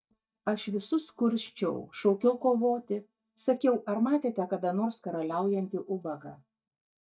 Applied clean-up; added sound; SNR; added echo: neural mask model DeepFilterNet 3.